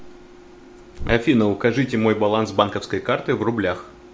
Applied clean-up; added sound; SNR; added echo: none; Bird; 15 dB; none.